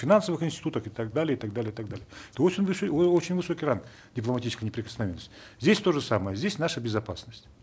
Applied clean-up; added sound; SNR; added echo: none; none; none; none.